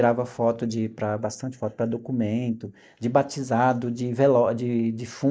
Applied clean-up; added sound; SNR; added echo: neural mask model DeepFilterNet 3.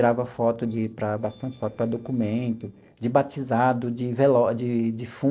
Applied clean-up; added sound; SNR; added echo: neural separator model SepFormer DNS4.